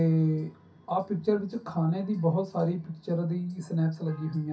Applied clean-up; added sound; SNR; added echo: none; none; none; reverberation time 0.3 s.